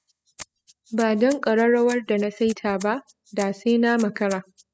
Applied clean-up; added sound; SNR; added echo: classical method spectral subtraction.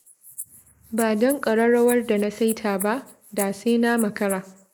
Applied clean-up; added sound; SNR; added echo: neural mask model Resemble Enhance denoiser.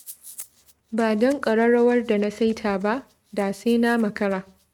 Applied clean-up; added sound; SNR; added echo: neural mask model RNNoise.